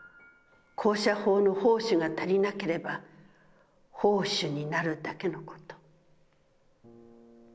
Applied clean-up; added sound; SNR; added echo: none; none; none; none.